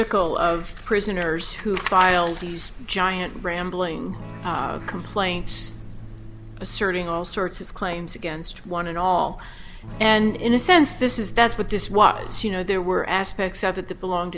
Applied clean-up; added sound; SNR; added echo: none; Electric guitar / Strum; 17 dB; none.